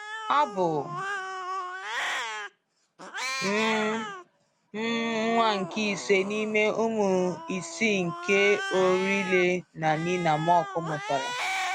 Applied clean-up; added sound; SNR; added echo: none; Cat; 8 dB; none.